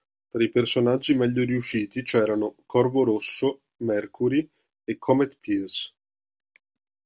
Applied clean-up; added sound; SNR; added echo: none; none; none; none.